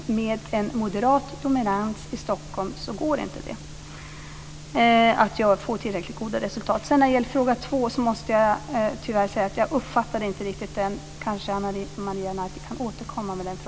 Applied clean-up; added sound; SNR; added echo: none; none; none; none.